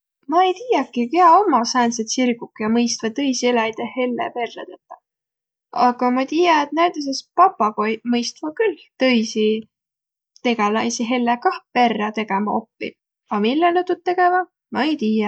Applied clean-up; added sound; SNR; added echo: none; none; none; none.